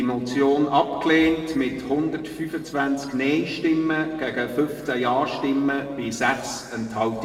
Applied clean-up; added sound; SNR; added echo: none; none; none; reverberation time 1.6 s.